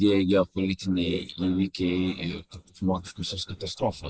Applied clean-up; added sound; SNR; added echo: neural mask model Resemble Enhance denoiser.